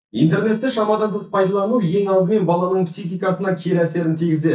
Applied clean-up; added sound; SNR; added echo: neural mask model DeepFilterNet 3.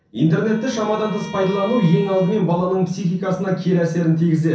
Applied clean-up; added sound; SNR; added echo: none; Bowed string instrument; 19 dB; reverberation time 0.6 s.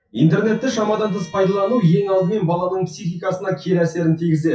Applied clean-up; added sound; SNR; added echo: classical method WPE with log-MMSE.